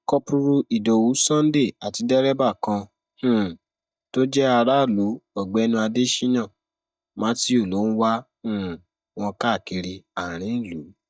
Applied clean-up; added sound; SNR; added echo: neural mask model DeepFilterNet 3.